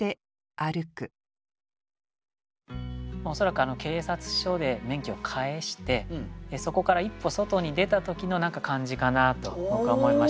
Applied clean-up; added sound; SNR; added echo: none; none; none; none.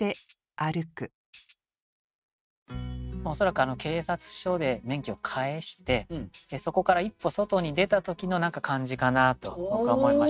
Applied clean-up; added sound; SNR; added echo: neural mask model RNNoise.